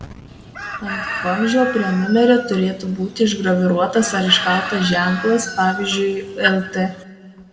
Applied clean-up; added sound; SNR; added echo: none; Chicken, rooster; 11 dB; reverberation time 1.1 s.